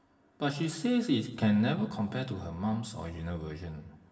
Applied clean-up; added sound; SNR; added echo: none; none; none; reverberation time 1.0 s.